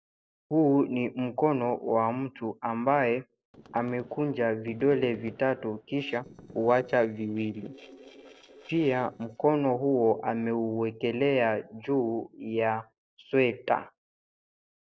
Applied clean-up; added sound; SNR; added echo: neural separator model SepFormer DNS4.